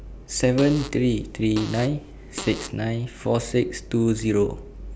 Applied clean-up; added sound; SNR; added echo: none; Fart; 15 dB; none.